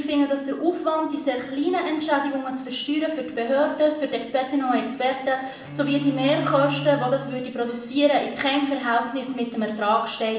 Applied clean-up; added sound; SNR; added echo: none; Bowed string instrument; 12 dB; reverberation time 0.8 s.